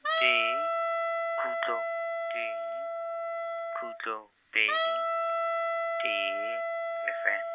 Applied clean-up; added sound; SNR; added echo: none; Wind instrument, woodwind instrument; -4 dB; none.